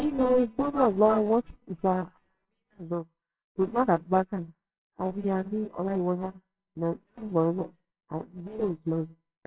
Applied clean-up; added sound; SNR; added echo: neural separator model SepFormer WHAMR!.